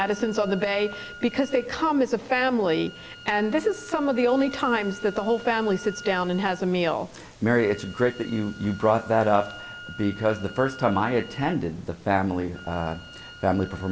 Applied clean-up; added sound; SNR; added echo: none; Wind instrument, woodwind instrument; 19 dB; none.